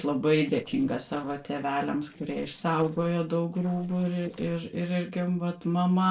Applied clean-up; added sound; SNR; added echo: neural separator model SepFormer DNS4.